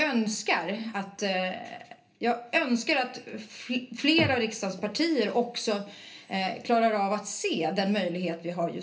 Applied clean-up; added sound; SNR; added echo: none; none; none; reverberation time 0.3 s.